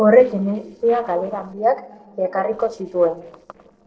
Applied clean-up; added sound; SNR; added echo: neural separator model SepFormer DNS4.